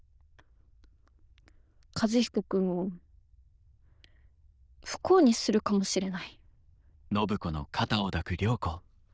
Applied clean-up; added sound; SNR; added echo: neural diffusion model UNIVERSE++.